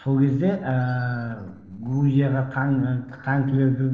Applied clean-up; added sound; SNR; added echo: neural separator model SepFormer DNS4.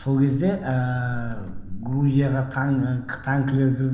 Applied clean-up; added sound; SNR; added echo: none; Squeak; 15 dB; reverberation time 1.1 s.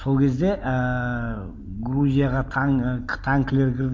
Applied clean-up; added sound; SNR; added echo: none; none; none; none.